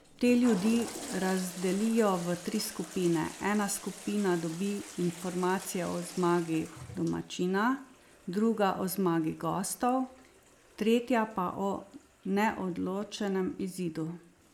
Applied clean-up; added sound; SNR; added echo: none; Toilet flush; 17 dB; none.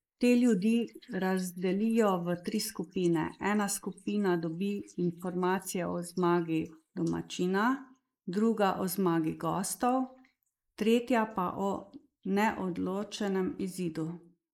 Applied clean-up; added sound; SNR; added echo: neural mask model Resemble Enhance denoiser.